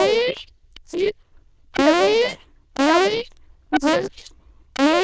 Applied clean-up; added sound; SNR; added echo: neural diffusion model UNIVERSE++.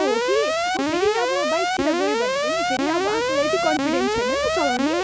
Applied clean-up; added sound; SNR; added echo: none; Alarm; -4 dB; none.